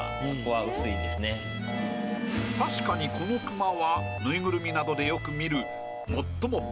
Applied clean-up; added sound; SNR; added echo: none; Telephone; 10 dB; none.